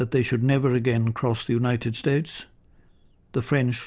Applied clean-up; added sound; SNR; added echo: none; none; none; none.